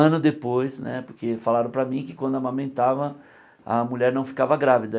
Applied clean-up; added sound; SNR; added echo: neural mask model Resemble Enhance denoiser.